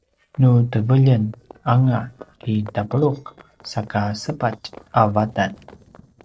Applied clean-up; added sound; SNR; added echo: neural separator model SepFormer DNS4.